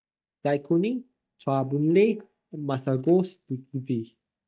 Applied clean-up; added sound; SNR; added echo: neural mask model DeepFilterNet 3.